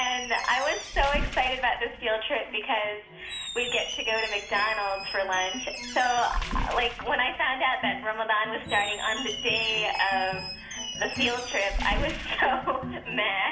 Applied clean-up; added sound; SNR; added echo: none; Squeak; 8 dB; reverberation time 0.8 s.